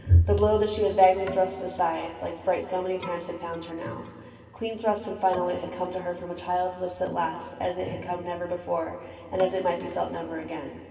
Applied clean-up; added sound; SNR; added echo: none; Keyboard (musical); 18 dB; reverberation time 2.4 s.